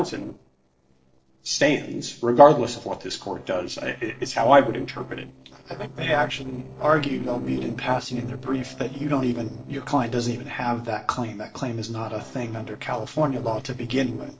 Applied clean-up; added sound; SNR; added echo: neural separator model SepFormer DNS4.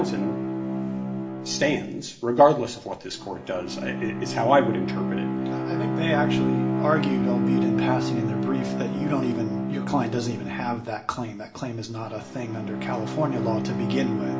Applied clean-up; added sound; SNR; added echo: none; Bowed string instrument; 1 dB; reverberation time 0.5 s.